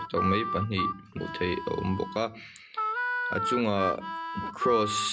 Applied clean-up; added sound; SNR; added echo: none; Harmonica; 2 dB; reverberation time 0.3 s.